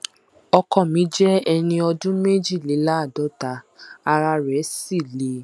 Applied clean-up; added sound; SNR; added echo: none; none; none; none.